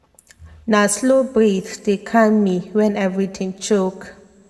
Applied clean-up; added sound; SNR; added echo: none; none; none; reverberation time 0.9 s.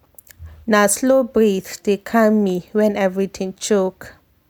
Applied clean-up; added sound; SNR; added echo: none; none; none; none.